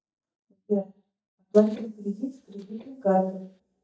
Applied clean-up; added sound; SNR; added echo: neural mask model DeepFilterNet 3.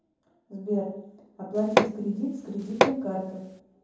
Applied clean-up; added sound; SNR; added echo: none; Hammer; -4 dB; reverberation time 0.9 s.